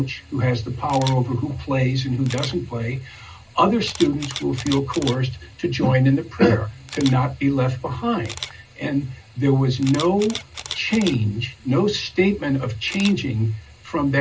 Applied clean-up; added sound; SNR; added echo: none; Camera; 17 dB; reverberation time 0.2 s.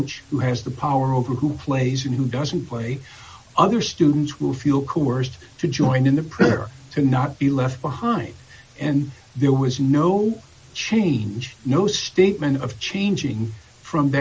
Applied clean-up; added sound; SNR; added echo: none; none; none; none.